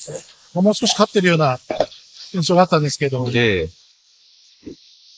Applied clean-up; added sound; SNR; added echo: neural mask model Resemble Enhance denoiser.